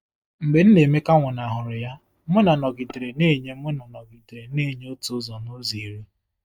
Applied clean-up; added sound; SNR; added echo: neural mask model DeepFilterNet 3.